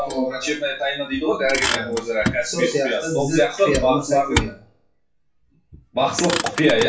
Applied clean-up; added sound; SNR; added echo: classical method WPE with log-MMSE.